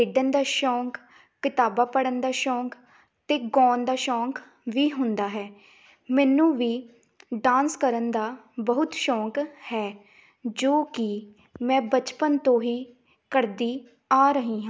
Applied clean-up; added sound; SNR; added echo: none; none; none; none.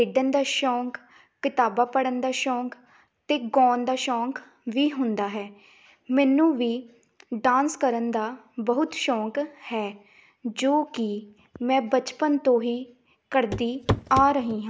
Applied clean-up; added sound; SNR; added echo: none; Walk, footsteps / Run / Wood; 5 dB; none.